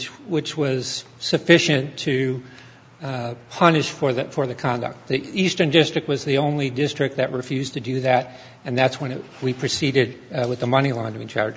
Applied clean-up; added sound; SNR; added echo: none; none; none; none.